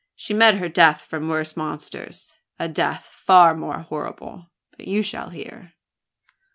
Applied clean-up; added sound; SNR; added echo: none; none; none; none.